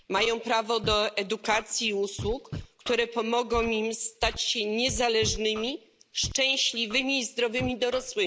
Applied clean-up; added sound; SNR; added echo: none; Scratching (performance technique); 14 dB; none.